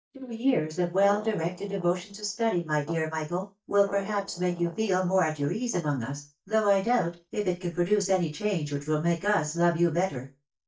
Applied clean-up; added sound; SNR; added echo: neural mask model DeepFilterNet 3.